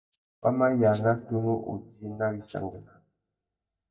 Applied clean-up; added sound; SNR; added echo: neural mask model DeepFilterNet 3.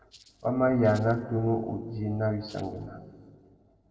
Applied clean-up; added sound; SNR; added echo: neural separator model SepFormer DNS4.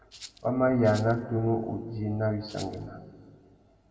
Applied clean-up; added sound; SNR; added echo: none; Rattle (instrument); 19 dB; reverberation time 1.5 s.